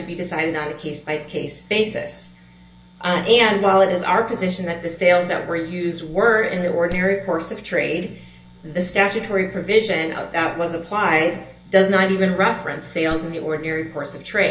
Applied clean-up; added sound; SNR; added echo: none; Wood; 15 dB; reverberation time 0.2 s.